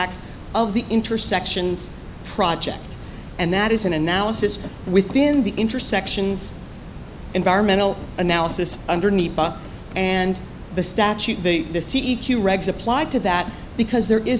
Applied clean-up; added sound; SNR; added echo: none; Run; 18 dB; none.